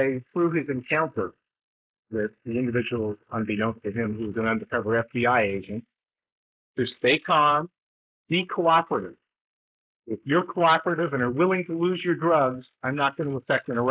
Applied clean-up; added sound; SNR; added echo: neural mask model Resemble Enhance denoiser.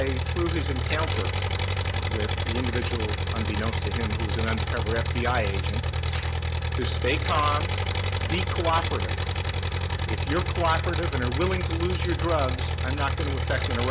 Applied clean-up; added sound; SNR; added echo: none; Engine; -4 dB; none.